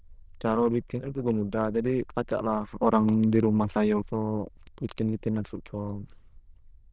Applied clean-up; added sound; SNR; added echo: neural diffusion model UNIVERSE++.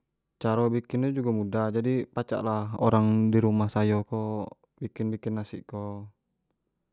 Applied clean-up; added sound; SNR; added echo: none; none; none; none.